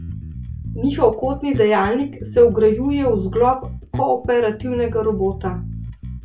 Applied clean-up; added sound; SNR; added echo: none; Bass guitar; 10 dB; none.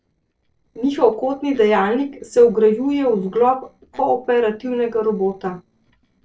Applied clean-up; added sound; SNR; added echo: neural separator model SepFormer DNS4.